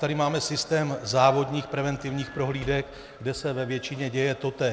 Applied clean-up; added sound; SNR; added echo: none; Sliding door / Slam + Wind; 20 dB; none.